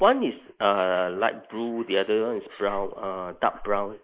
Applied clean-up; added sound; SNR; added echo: neural mask model Resemble Enhance denoiser.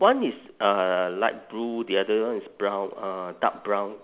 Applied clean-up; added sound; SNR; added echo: none; none; none; none.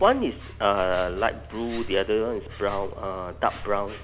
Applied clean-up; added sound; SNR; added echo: none; Insect; 11 dB; none.